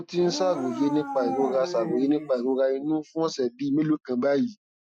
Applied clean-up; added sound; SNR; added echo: classical method Wiener filter.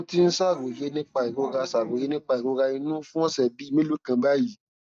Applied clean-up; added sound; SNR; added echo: neural mask model DeepFilterNet 3.